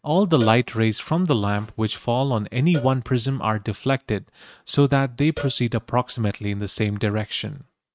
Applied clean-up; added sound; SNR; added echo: neural mask model RNNoise.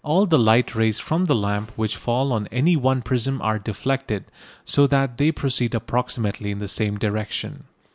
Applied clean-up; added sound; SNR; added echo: none; none; none; none.